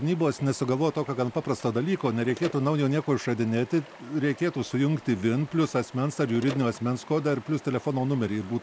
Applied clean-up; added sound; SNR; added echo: none; Stream + Telephone; 19 dB; none.